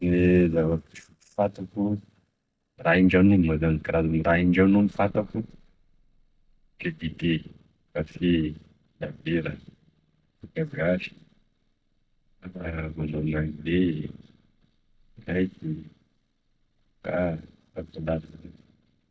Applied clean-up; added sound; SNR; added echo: neural mask model DeepFilterNet 3.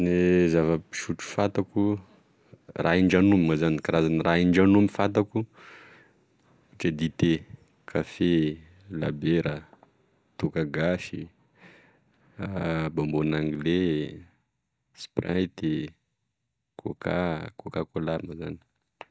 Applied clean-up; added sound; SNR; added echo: none; none; none; none.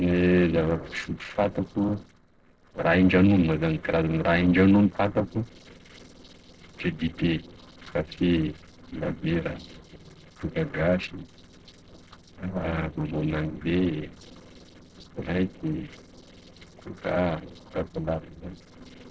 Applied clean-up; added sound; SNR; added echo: neural separator model SepFormer DNS4.